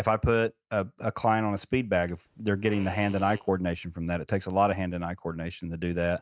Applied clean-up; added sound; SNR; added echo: neural mask model RNNoise.